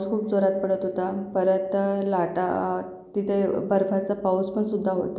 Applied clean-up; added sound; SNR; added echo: none; none; none; none.